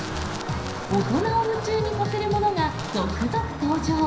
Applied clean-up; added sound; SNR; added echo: none; Wind; 11 dB; reverberation time 0.5 s.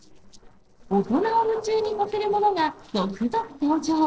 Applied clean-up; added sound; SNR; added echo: neural separator model SepFormer DNS4.